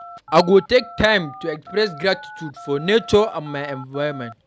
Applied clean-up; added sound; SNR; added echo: none; Telephone; 18 dB; none.